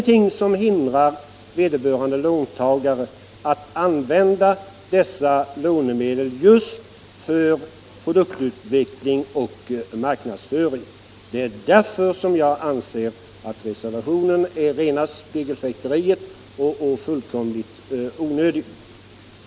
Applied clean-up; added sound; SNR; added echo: none; none; none; none.